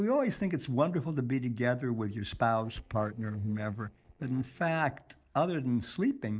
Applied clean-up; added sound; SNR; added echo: neural separator model SepFormer DNS4.